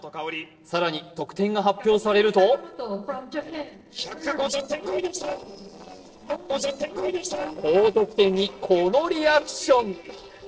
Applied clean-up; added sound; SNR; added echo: neural separator model SepFormer DNS4.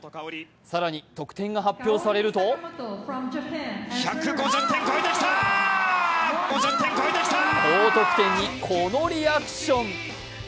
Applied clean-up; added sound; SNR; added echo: none; none; none; none.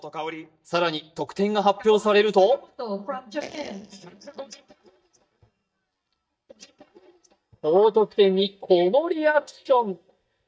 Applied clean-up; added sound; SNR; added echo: neural mask model DeepFilterNet 3.